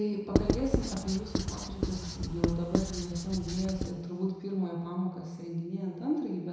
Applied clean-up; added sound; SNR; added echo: none; Writing; -1 dB; reverberation time 1.0 s.